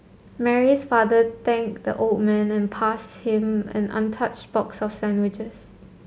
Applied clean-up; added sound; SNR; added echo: none; none; none; none.